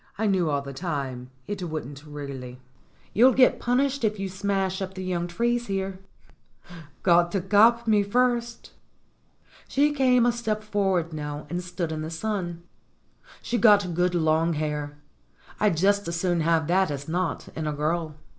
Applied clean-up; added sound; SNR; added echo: none; none; none; none.